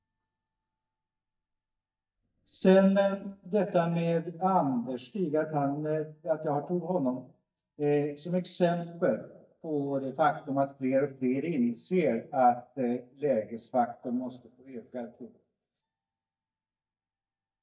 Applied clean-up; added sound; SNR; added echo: neural mask model DeepFilterNet 3.